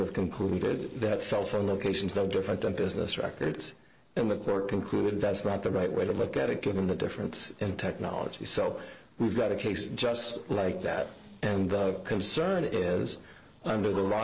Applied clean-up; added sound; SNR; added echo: neural separator model SepFormer DNS4.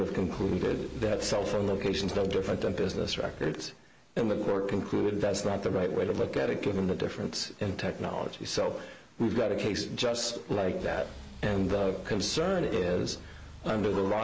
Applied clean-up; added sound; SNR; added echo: none; Engine; 16 dB; none.